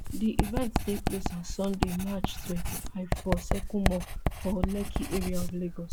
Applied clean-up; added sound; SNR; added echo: none; Writing; -2 dB; none.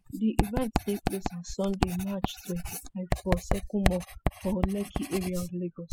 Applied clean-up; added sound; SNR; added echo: classical method spectral subtraction.